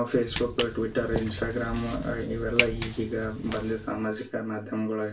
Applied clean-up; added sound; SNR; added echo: none; Walk, footsteps; 4 dB; reverberation time 0.2 s.